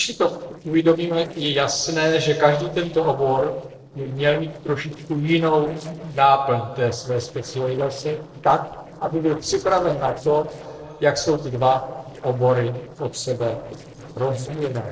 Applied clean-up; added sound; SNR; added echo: neural separator model SepFormer DNS4.